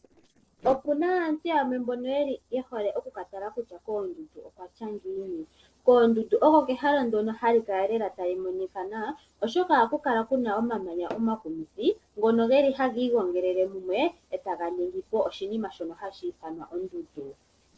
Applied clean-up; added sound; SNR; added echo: neural separator model SepFormer DNS4.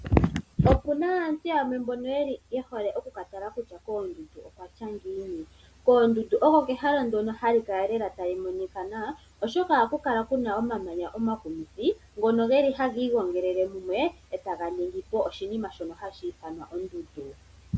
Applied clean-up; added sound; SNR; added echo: none; none; none; none.